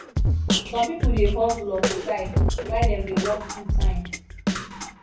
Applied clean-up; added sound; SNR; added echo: none; Drum kit; -4 dB; reverberation time 0.6 s.